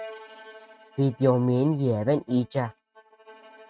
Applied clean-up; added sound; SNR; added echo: neural mask model RNNoise.